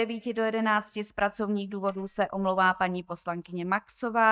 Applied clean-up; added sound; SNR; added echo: neural mask model DeepFilterNet 3.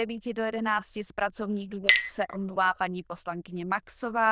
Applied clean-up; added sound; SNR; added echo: neural diffusion model UNIVERSE++.